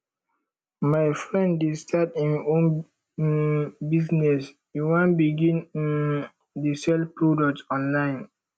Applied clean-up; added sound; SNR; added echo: none; none; none; none.